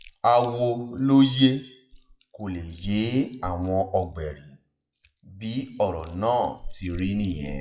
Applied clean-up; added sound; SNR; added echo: classical method WPE with log-MMSE.